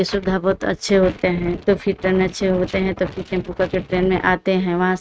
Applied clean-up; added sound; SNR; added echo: neural mask model RNNoise.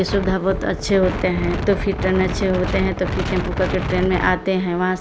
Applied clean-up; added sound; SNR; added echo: none; Wind; 5 dB; none.